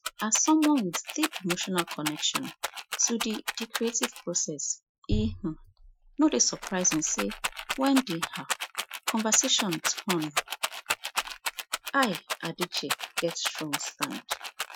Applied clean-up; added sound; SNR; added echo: classical method Wiener filter.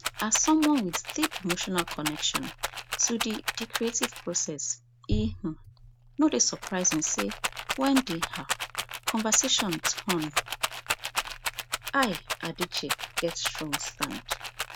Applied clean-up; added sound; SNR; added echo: none; Rattle; 4 dB; none.